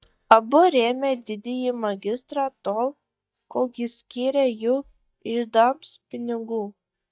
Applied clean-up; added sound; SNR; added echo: neural mask model DeepFilterNet 3.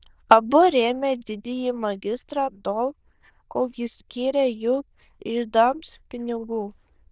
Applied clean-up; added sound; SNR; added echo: neural diffusion model UNIVERSE++.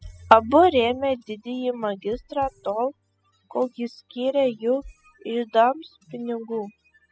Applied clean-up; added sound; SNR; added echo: classical method spectral subtraction.